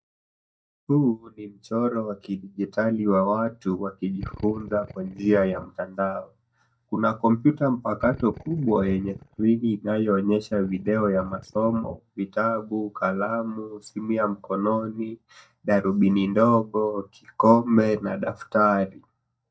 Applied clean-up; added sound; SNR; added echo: neural mask model DeepFilterNet 3.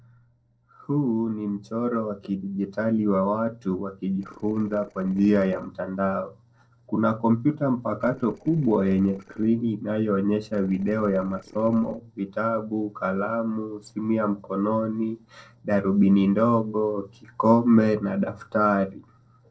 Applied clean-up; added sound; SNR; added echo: neural separator model SepFormer DNS4.